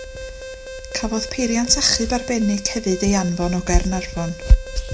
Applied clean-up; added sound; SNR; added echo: none; Alarm; 15 dB; none.